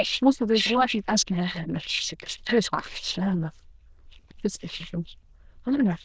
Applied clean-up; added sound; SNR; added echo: neural diffusion model UNIVERSE++.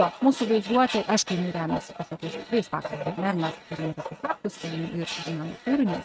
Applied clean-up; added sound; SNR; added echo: neural mask model RNNoise.